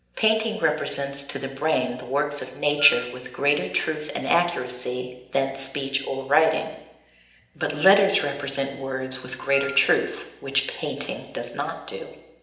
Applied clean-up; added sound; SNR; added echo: none; Wind instrument, woodwind instrument; 14 dB; reverberation time 0.8 s.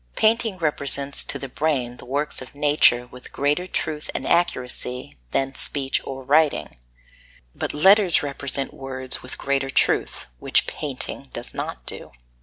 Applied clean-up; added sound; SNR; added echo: none; none; none; none.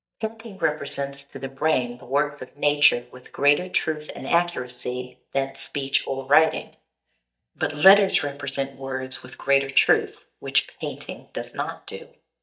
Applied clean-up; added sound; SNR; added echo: neural mask model DeepFilterNet 3.